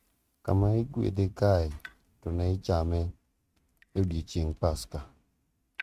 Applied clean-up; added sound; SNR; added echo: neural mask model RNNoise.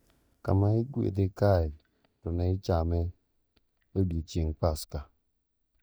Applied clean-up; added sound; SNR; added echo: neural mask model DeepFilterNet 3.